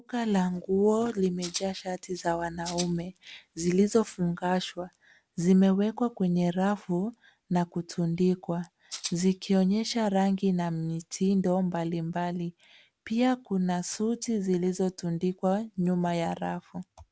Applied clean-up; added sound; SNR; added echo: none; Rattle (instrument); 10 dB; none.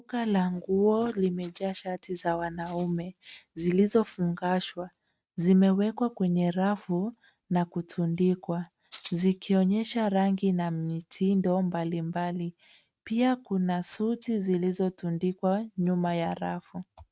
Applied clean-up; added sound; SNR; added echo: neural mask model RNNoise.